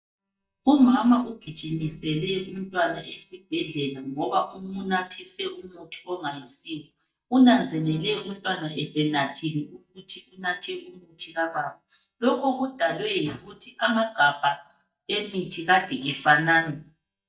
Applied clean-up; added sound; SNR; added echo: neural mask model DeepFilterNet 3.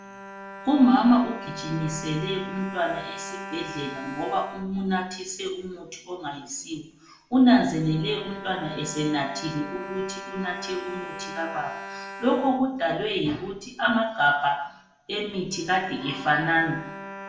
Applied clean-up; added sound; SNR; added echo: none; Bowed string instrument; 14 dB; reverberation time 0.6 s.